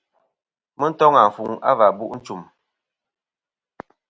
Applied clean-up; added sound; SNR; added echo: none; none; none; none.